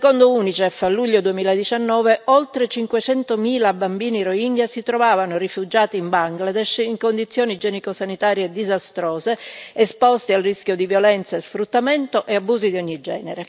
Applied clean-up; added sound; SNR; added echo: none; none; none; none.